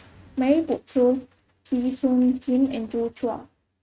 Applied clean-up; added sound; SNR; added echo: neural mask model RNNoise.